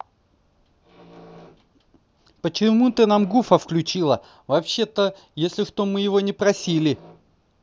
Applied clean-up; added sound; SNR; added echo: none; none; none; none.